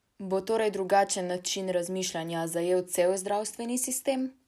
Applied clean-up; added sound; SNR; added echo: none; none; none; none.